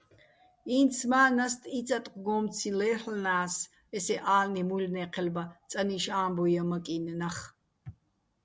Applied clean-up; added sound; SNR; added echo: none; none; none; none.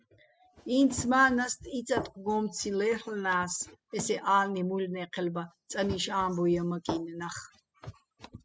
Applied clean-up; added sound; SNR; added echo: classical method spectral subtraction.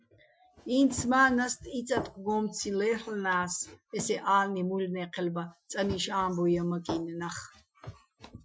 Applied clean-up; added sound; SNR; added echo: classical method Wiener filter.